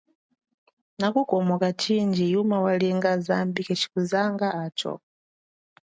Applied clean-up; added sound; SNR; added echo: none; none; none; none.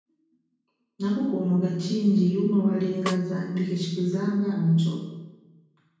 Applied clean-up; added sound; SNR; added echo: none; Snare drum; 14 dB; reverberation time 1.2 s.